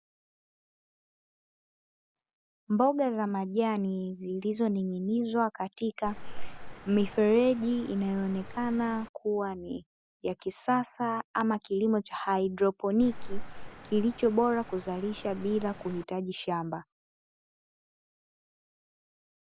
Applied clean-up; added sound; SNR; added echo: none; Cricket; 6 dB; none.